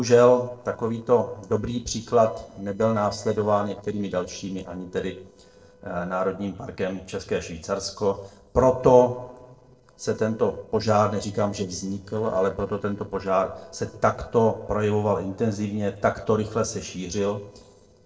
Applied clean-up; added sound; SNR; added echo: neural separator model SepFormer DNS4.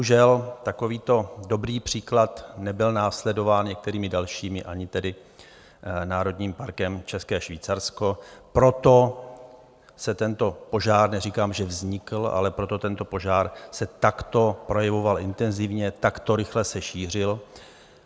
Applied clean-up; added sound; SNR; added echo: none; none; none; none.